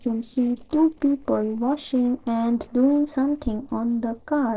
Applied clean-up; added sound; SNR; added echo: neural separator model SepFormer DNS4.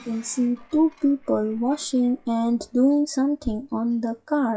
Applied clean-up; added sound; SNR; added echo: classical method WPE with log-MMSE.